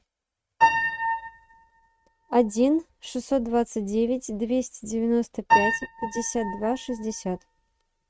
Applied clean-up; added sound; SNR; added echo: neural mask model RNNoise.